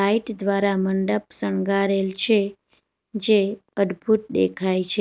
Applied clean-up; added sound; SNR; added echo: none; none; none; none.